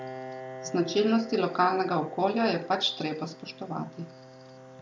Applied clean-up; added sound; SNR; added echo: none; Piano; 14 dB; none.